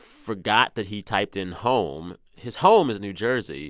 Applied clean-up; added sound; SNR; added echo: none; none; none; none.